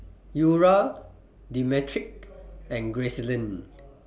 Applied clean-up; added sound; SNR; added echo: none; none; none; none.